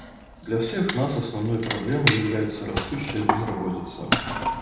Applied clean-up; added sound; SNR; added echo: none; Wood; 3 dB; reverberation time 0.8 s.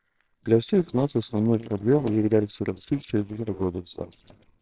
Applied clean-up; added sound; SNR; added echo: neural separator model SepFormer WHAMR!.